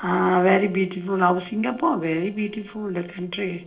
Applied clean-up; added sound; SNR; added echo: neural separator model SepFormer DNS4.